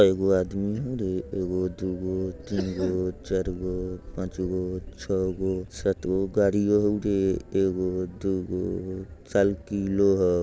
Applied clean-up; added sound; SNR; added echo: none; none; none; none.